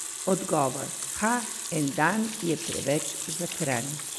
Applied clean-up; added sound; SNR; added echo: none; Sink (filling or washing) / Water tap, faucet; 5 dB; none.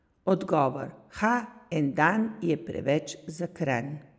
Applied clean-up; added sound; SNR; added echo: none; none; none; none.